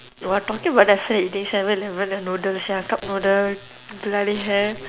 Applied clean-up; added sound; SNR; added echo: none; none; none; none.